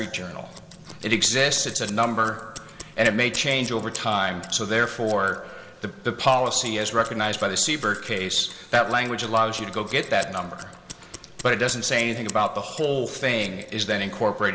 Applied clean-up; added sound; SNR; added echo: none; Scissors; 19 dB; reverberation time 1.1 s.